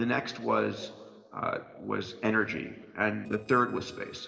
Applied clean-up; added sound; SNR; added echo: neural separator model SepFormer DNS4.